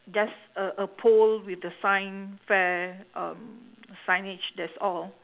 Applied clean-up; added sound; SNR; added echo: none; none; none; none.